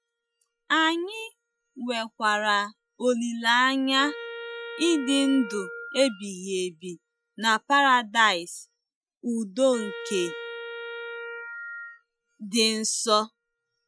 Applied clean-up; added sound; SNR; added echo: classical method Wiener filter.